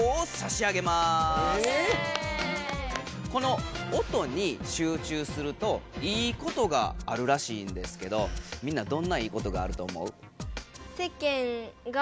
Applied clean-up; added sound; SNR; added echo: none; none; none; none.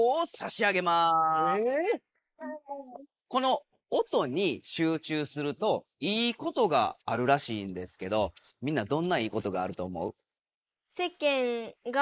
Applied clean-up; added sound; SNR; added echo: neural mask model Resemble Enhance denoiser.